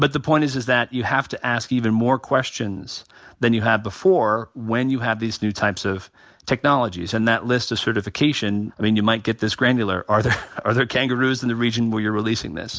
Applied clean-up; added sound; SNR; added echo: none; none; none; none.